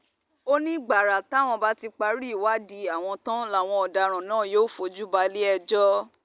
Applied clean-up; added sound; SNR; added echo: none; none; none; none.